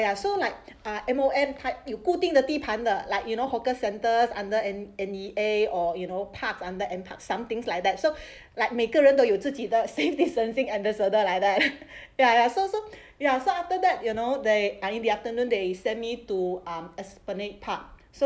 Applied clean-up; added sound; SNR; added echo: none; none; none; none.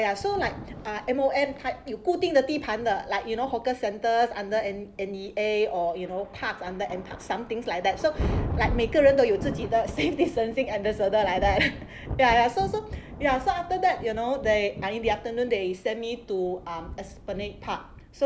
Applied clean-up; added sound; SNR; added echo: none; Thunder; 11 dB; none.